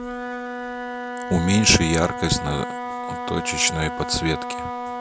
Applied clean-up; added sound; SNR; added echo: none; Wind instrument, woodwind instrument; 6 dB; none.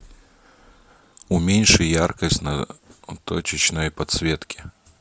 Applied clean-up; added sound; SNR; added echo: none; none; none; none.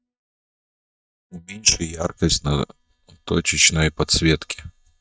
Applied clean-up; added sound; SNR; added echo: neural mask model DeepFilterNet 3.